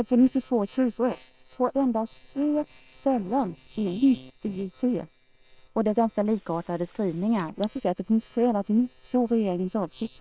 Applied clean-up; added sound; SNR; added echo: neural separator model SepFormer WHAM!.